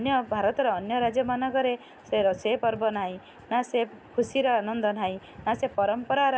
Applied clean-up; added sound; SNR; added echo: none; none; none; none.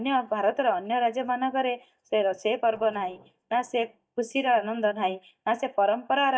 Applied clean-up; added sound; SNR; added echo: neural mask model DeepFilterNet 3.